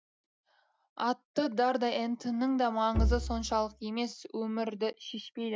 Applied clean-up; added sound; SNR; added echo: none; Bowed string instrument; 0 dB; none.